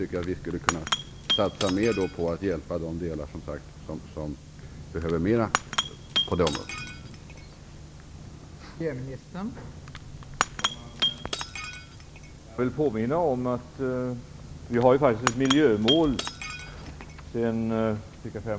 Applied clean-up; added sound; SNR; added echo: none; Shatter / Crushing; 6 dB; none.